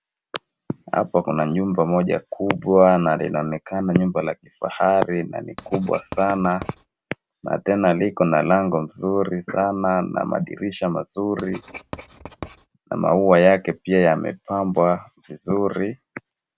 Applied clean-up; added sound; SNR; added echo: none; Writing; 19 dB; none.